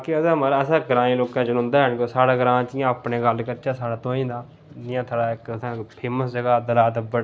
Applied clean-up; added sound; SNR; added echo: none; none; none; none.